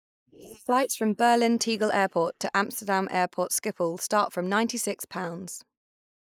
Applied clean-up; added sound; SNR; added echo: neural mask model Resemble Enhance denoiser.